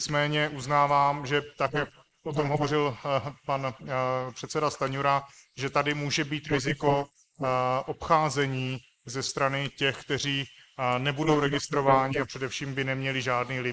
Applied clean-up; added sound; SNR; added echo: neural mask model Resemble Enhance denoiser.